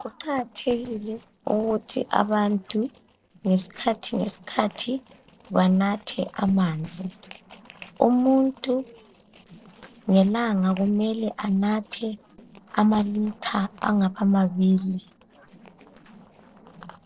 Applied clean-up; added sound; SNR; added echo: neural separator model SepFormer DNS4.